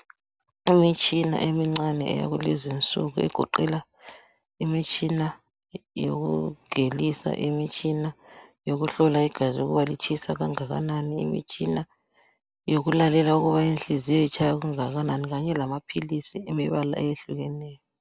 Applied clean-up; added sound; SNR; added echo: none; none; none; none.